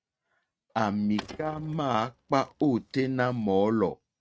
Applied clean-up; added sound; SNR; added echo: neural mask model RNNoise.